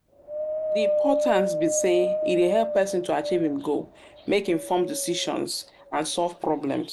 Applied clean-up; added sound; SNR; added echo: none; Wind; 3 dB; none.